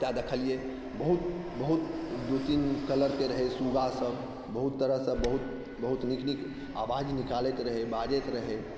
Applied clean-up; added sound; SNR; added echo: none; Fixed-wing aircraft, airplane; 11 dB; none.